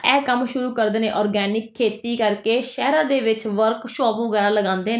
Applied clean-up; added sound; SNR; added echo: none; none; none; none.